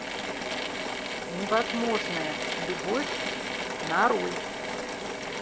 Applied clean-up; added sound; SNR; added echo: none; Drill / Mechanisms; 0 dB; none.